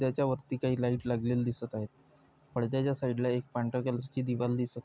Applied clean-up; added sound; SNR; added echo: none; none; none; none.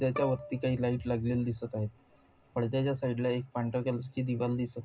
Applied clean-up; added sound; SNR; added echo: none; Bowed string instrument; 16 dB; reverberation time 0.2 s.